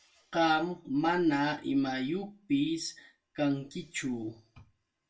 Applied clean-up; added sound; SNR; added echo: none; none; none; reverberation time 0.2 s.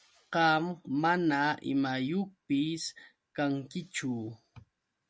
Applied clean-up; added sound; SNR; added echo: none; none; none; none.